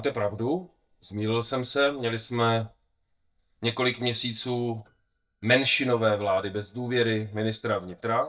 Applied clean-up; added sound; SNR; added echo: neural mask model DeepFilterNet 3.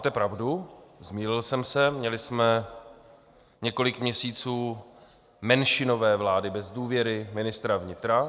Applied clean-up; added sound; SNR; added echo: none; none; none; none.